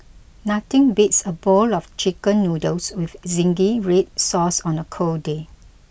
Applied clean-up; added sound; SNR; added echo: none; none; none; none.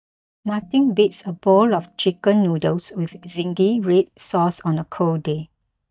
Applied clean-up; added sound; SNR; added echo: neural mask model DeepFilterNet 3.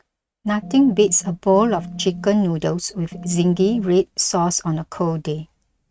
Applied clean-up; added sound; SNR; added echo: neural mask model RNNoise.